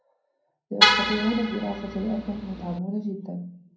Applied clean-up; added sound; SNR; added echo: none; Vehicle horn, car horn, honking; -5 dB; reverberation time 0.6 s.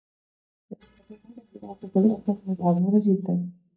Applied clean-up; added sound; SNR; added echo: neural mask model DeepFilterNet 3.